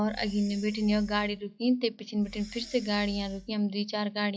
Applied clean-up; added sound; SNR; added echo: classical method log-MMSE.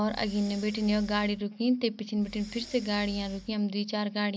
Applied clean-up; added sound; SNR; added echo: none; Breathing; 17 dB; none.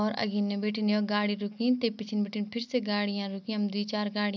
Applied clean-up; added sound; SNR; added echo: none; none; none; none.